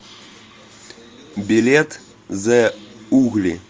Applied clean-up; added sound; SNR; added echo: none; none; none; none.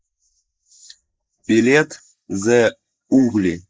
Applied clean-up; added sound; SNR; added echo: neural mask model Resemble Enhance denoiser.